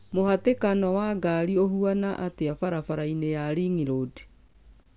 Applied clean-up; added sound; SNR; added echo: none; none; none; none.